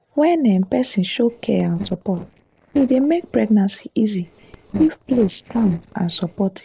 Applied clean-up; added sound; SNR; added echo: neural separator model SepFormer DNS4.